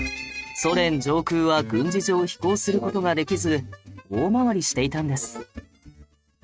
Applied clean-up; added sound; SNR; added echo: neural mask model RNNoise.